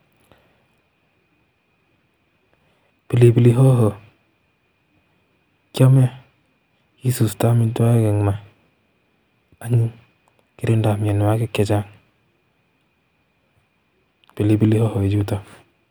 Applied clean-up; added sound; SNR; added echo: none; none; none; none.